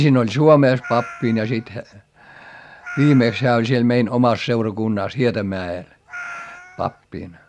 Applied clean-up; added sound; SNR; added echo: none; Meow; 18 dB; none.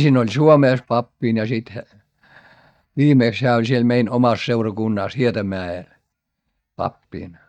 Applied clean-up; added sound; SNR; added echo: neural mask model DeepFilterNet 3.